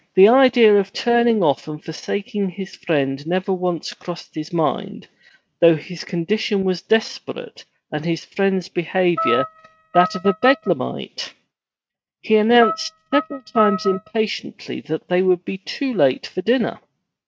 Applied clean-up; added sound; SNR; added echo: neural mask model RNNoise.